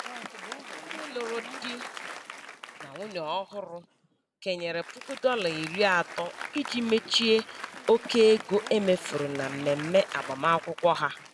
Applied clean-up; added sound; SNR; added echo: none; Applause; 13 dB; none.